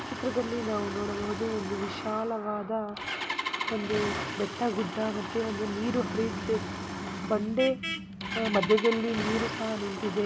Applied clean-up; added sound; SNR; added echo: none; Engine starting + Vehicle horn, car horn, honking; 5 dB; none.